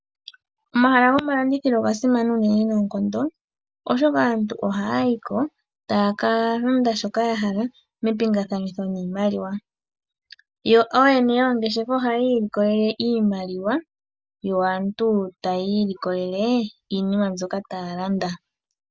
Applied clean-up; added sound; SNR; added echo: none; none; none; none.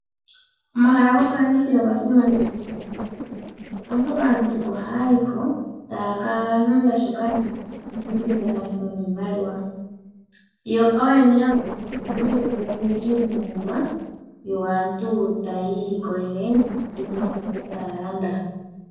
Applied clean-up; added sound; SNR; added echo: neural separator model SepFormer DNS4.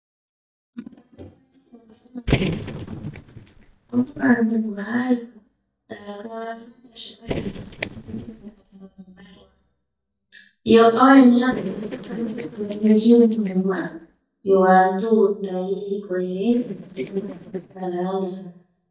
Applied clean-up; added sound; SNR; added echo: neural mask model DeepFilterNet 3.